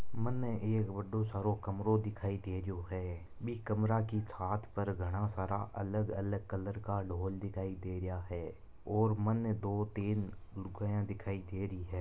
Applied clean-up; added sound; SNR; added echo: none; none; none; none.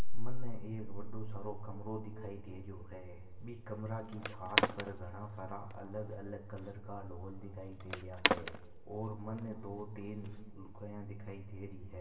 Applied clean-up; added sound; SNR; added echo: none; Skateboard; 5 dB; reverberation time 2.5 s.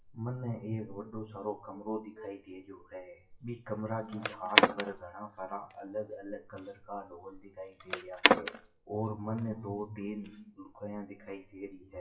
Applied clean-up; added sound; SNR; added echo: classical method WPE with log-MMSE.